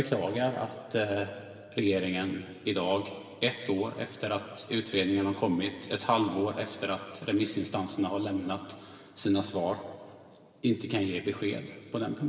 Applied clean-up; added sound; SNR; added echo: none; none; none; reverberation time 2.2 s.